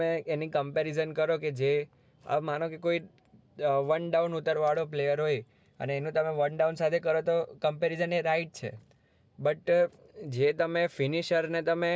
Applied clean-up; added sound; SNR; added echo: none; none; none; none.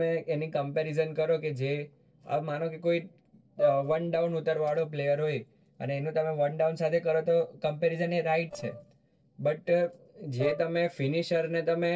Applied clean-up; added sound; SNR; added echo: neural separator model SepFormer DNS4.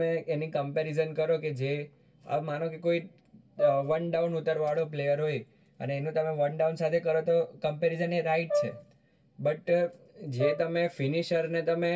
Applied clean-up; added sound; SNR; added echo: none; Brass instrument; 6 dB; reverberation time 0.2 s.